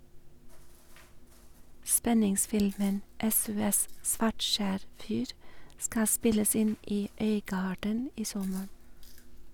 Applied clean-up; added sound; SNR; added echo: none; Chewing, mastication; 14 dB; none.